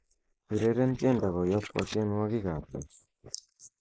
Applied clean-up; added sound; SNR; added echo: neural mask model Resemble Enhance denoiser.